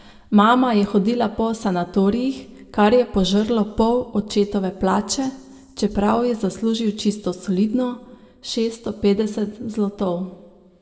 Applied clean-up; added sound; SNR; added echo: none; none; none; reverberation time 0.6 s.